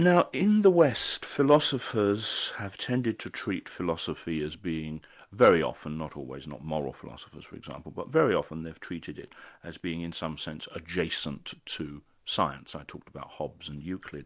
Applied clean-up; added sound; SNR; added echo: none; none; none; none.